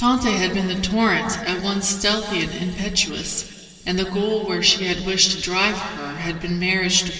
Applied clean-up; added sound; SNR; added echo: none; none; none; reverberation time 2.5 s.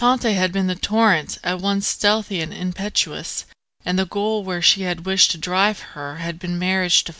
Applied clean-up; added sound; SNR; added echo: none; none; none; none.